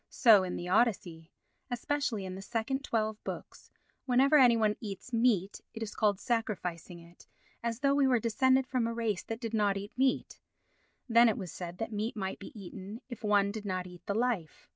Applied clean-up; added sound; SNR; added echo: none; none; none; none.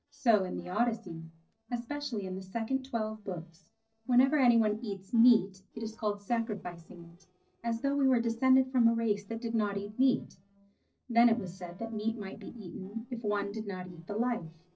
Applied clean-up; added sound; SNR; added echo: neural separator model SepFormer DNS4.